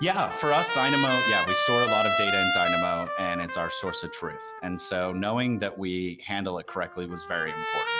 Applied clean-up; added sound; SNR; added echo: none; Trumpet; 0 dB; none.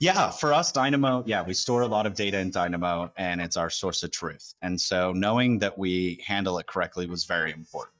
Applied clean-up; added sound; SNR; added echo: neural mask model DeepFilterNet 3.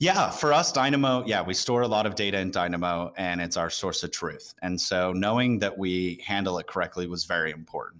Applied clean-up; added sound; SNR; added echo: none; none; none; none.